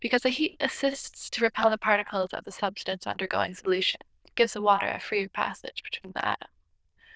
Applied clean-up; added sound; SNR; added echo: neural diffusion model UNIVERSE++.